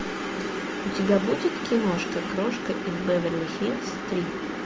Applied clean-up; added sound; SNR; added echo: none; none; none; none.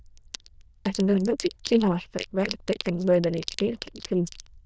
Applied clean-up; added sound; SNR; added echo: neural diffusion model UNIVERSE++.